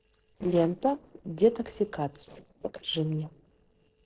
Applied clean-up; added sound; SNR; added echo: neural separator model SepFormer DNS4.